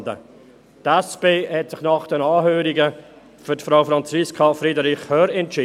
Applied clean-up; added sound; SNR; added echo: none; none; none; none.